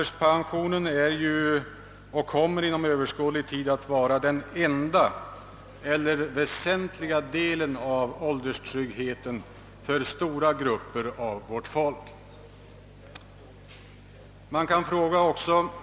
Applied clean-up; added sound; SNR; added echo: none; none; none; none.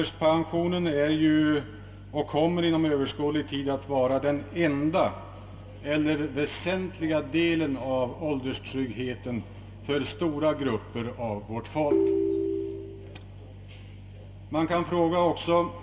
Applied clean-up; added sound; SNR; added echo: none; Ringtone; 0 dB; reverberation time 0.2 s.